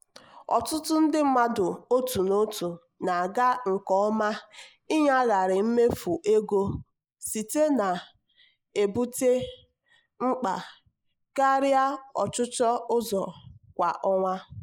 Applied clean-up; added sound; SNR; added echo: neural mask model Resemble Enhance denoiser.